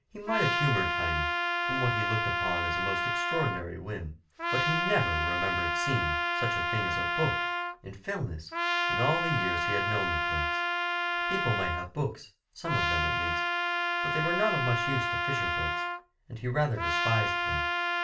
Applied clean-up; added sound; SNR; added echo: none; Trumpet; -3 dB; reverberation time 0.3 s.